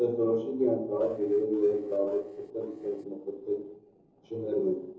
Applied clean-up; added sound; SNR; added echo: neural separator model SepFormer DNS4.